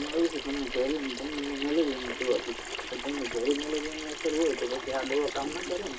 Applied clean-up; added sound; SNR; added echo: none; Sink (filling or washing) / Water tap, faucet; 7 dB; reverberation time 0.2 s.